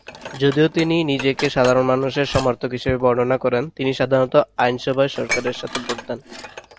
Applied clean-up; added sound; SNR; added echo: none; Dishes, pots, and pans; 14 dB; none.